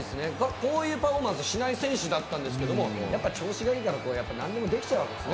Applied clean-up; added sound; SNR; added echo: none; none; none; none.